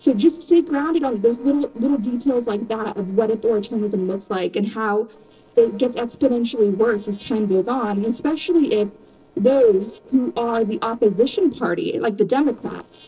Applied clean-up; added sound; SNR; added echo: neural separator model SepFormer DNS4.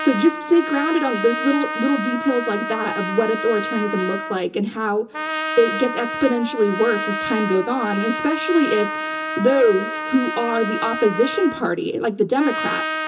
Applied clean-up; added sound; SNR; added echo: none; Trumpet; 6 dB; reverberation time 0.2 s.